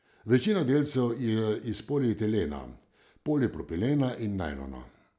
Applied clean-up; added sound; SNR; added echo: none; none; none; none.